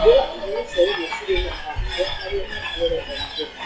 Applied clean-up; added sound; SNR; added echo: classical method log-MMSE.